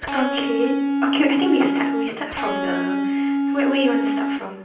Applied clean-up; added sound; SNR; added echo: none; Electric guitar; -3 dB; reverberation time 0.6 s.